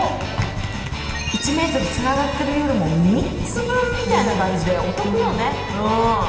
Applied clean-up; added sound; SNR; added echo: none; none; none; reverberation time 2.9 s.